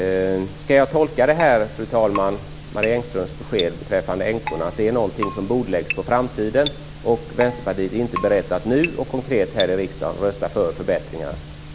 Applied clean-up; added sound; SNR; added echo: none; Keyboard (musical); 12 dB; none.